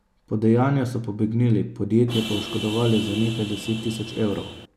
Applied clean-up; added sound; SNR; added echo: none; Vehicle horn, car horn, honking; 10 dB; none.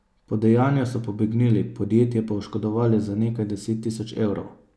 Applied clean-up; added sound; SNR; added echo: none; none; none; none.